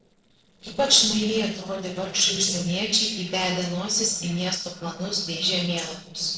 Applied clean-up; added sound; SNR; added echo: neural separator model SepFormer DNS4.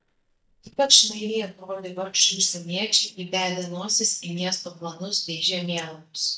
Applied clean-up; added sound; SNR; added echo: neural mask model DeepFilterNet 3.